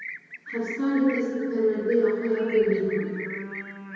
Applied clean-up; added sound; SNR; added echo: none; Livestock, farm animals, working animals; 13 dB; reverberation time 2.2 s.